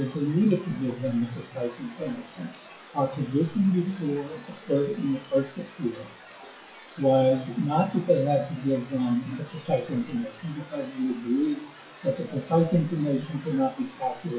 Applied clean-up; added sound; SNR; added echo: classical method WPE with log-MMSE.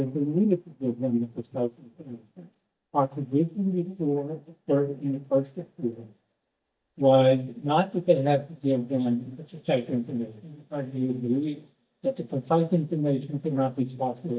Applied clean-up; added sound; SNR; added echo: neural mask model DeepFilterNet 3.